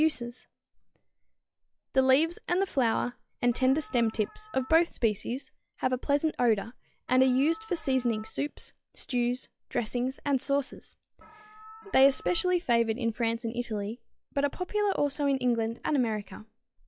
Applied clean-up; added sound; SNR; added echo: classical method log-MMSE.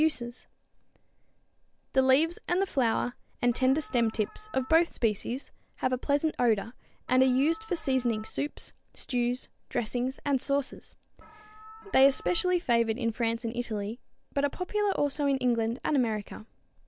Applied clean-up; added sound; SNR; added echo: none; Alarm; 20 dB; none.